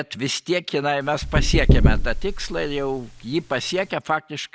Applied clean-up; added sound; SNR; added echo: none; Knock / Wood; -4 dB; none.